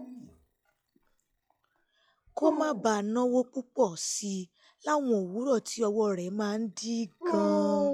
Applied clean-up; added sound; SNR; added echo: classical method log-MMSE.